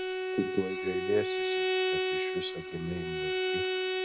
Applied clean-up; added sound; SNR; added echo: none; Bowed string instrument; -4 dB; none.